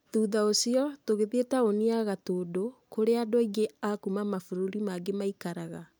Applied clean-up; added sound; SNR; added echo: none; none; none; none.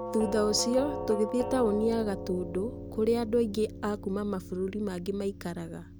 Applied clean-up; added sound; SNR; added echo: none; Doorbell; 8 dB; none.